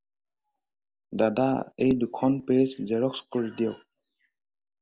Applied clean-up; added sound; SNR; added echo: none; none; none; none.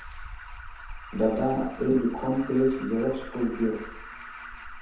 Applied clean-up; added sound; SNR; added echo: none; Alarm; 12 dB; reverberation time 0.8 s.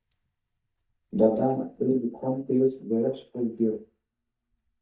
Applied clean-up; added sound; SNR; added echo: neural mask model DeepFilterNet 3.